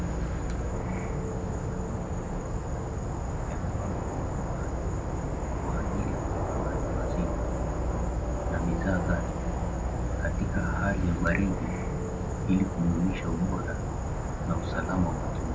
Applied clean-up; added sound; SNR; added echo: none; Insect / Frog; -4 dB; none.